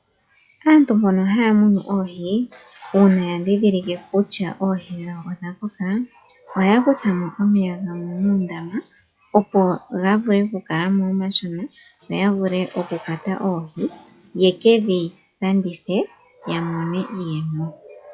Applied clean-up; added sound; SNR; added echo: classical method log-MMSE.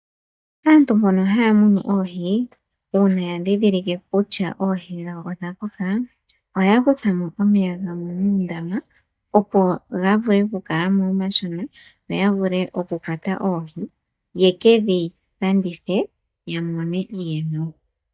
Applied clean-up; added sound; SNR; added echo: neural mask model DeepFilterNet 3.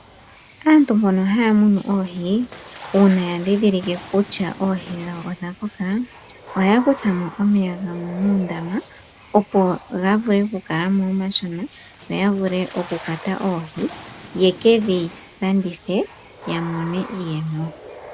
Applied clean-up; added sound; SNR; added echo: none; Water / Splash, splatter; 18 dB; none.